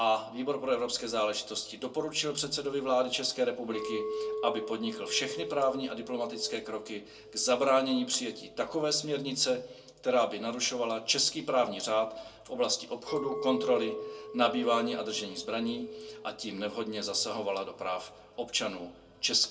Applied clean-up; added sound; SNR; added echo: none; Chink, clink; 11 dB; reverberation time 0.2 s.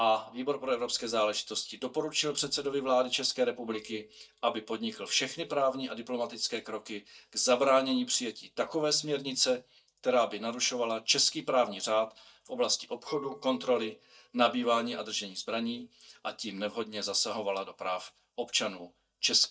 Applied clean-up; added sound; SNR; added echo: neural mask model DeepFilterNet 3.